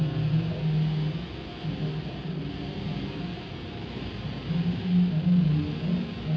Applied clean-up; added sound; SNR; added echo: none; Guitar; 7 dB; reverberation time 0.9 s.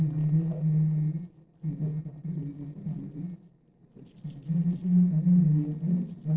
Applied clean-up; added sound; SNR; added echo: neural separator model SepFormer DNS4.